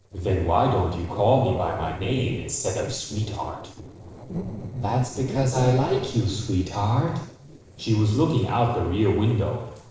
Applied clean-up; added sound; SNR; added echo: neural separator model SepFormer DNS4.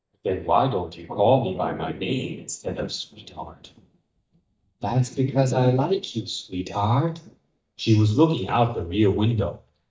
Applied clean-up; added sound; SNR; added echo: neural mask model DeepFilterNet 3.